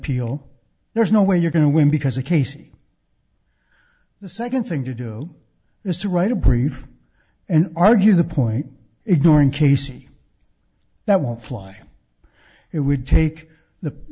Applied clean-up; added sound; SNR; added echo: none; none; none; none.